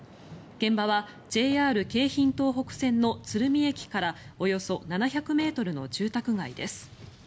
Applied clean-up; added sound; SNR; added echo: none; none; none; none.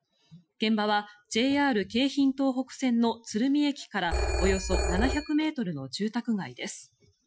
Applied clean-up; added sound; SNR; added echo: classical method Wiener filter.